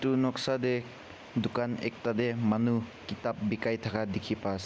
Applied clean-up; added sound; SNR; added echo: none; none; none; none.